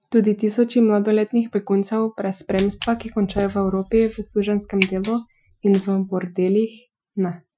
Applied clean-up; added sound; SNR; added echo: classical method Wiener filter.